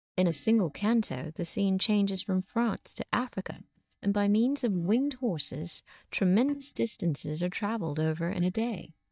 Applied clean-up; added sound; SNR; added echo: neural mask model DeepFilterNet 3.